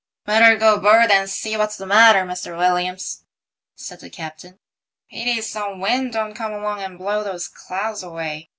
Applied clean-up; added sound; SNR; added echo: none; none; none; none.